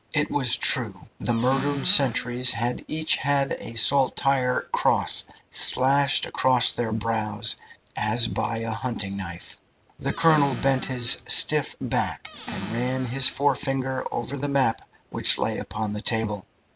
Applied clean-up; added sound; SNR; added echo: none; Squeak / Cupboard open or close; 11 dB; none.